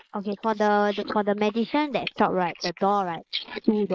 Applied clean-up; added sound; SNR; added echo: neural mask model Resemble Enhance denoiser.